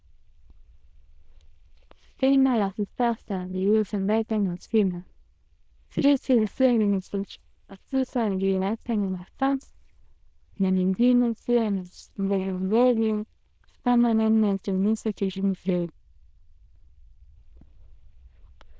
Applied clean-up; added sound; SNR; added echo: neural diffusion model UNIVERSE++.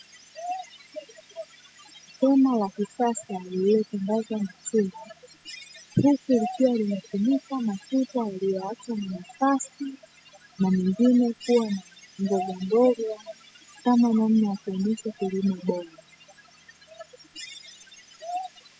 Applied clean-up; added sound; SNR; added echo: classical method spectral subtraction.